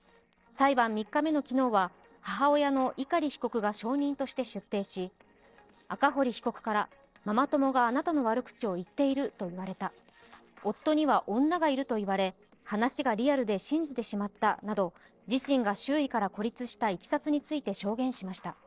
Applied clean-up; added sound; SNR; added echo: neural separator model SepFormer DNS4.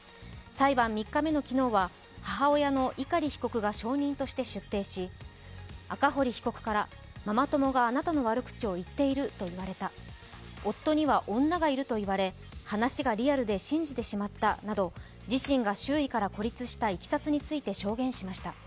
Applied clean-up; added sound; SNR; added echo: none; Cricket; 20 dB; none.